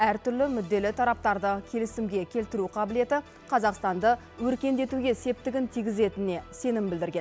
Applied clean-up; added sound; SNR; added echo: none; none; none; none.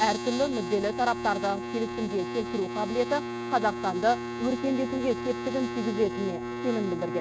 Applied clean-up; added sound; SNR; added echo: neural mask model RNNoise.